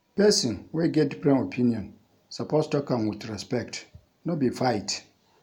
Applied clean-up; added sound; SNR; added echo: none; none; none; none.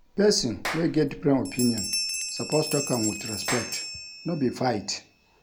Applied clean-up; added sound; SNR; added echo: none; Clapping + Bell; 7 dB; none.